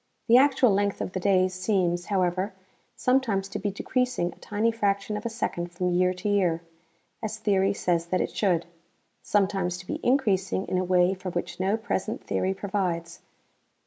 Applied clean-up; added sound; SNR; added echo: none; none; none; none.